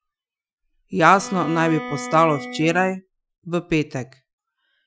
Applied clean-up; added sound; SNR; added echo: classical method Wiener filter.